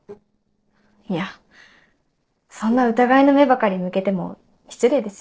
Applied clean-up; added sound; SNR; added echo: neural separator model SepFormer DNS4.